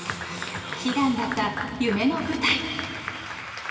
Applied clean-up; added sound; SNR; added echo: none; Applause / Clapping; 10 dB; reverberation time 2.6 s.